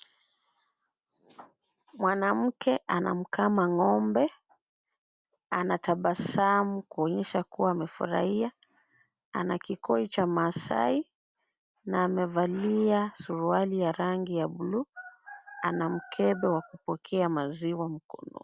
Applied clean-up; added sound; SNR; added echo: none; none; none; none.